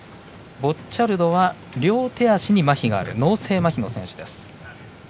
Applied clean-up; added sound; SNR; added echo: none; none; none; none.